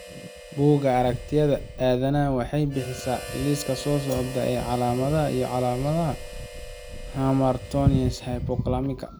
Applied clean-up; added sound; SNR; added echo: none; Wind + Harmonica; 13 dB; none.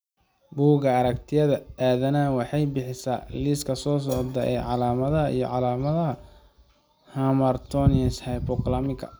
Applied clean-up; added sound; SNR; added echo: none; none; none; none.